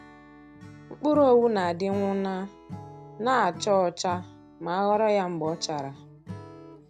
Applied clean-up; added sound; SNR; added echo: none; Acoustic guitar / Strum; 17 dB; none.